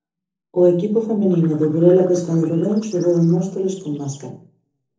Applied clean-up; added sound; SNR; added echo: neural separator model SepFormer DNS4.